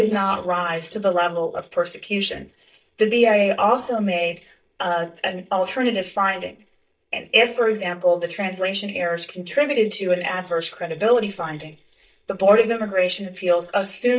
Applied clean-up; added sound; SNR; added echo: neural mask model DeepFilterNet 3.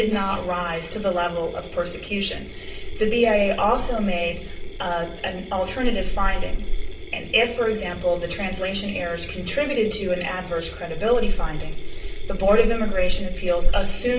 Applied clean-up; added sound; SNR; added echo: none; Mechanisms; 20 dB; reverberation time 0.3 s.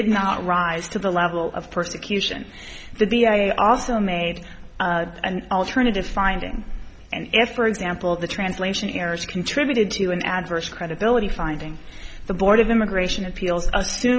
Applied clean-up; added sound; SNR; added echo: none; none; none; none.